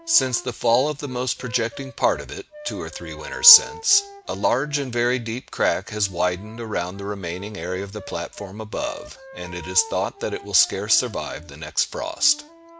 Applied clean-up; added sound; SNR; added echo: none; Wind instrument, woodwind instrument; 19 dB; none.